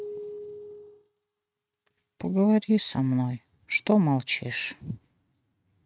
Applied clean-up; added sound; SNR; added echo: neural mask model RNNoise.